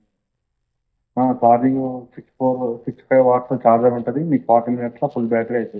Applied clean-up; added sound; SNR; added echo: neural mask model DeepFilterNet 3.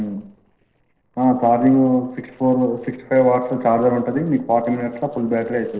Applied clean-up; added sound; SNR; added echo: neural separator model SepFormer DNS4.